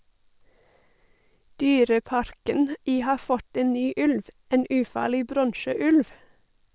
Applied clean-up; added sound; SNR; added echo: none; none; none; none.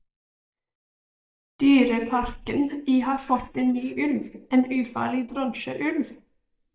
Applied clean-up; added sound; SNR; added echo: neural mask model DeepFilterNet 3.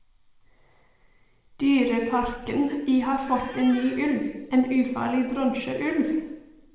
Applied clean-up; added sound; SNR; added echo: none; Squeak; 16 dB; reverberation time 1.0 s.